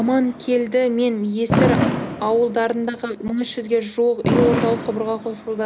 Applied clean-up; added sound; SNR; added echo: none; Fireworks; 4 dB; none.